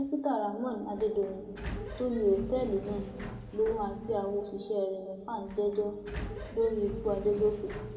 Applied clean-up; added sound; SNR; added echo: none; Sliding door; 11 dB; reverberation time 1.5 s.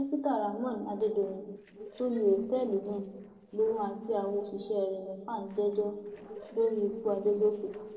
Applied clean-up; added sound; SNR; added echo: neural separator model SepFormer DNS4.